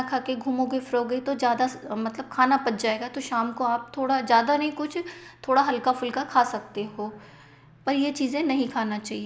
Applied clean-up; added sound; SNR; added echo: none; none; none; none.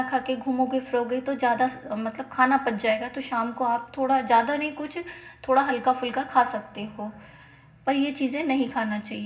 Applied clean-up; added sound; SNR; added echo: none; none; none; reverberation time 0.4 s.